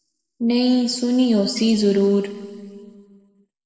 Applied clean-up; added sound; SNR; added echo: none; none; none; reverberation time 1.9 s.